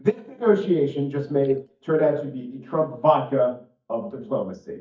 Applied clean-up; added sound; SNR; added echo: neural mask model DeepFilterNet 3.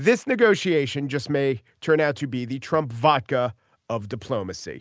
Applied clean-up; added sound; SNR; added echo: none; none; none; none.